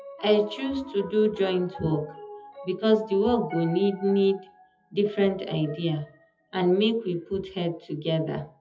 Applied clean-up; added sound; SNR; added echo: classical method WPE with log-MMSE.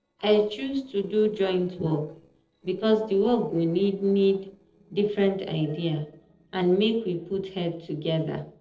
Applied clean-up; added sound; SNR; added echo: neural separator model SepFormer DNS4.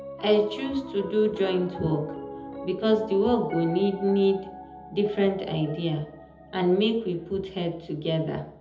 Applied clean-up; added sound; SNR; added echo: none; Piano; 14 dB; reverberation time 0.8 s.